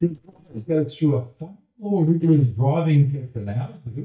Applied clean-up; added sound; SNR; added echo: neural mask model DeepFilterNet 3.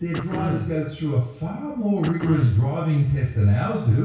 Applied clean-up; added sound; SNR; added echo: none; Cough; 10 dB; reverberation time 0.6 s.